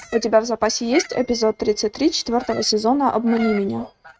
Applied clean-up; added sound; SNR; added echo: neural mask model RNNoise.